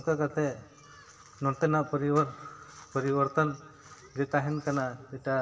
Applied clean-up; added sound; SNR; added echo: none; none; none; reverberation time 2.4 s.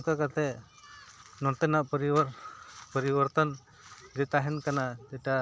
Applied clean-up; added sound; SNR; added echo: none; none; none; none.